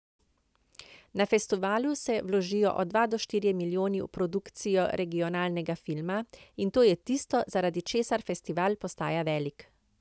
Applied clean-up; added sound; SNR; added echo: none; none; none; none.